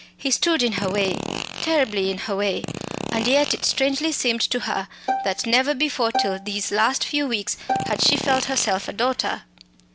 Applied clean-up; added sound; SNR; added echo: none; Bowed string instrument + Fart; 7 dB; none.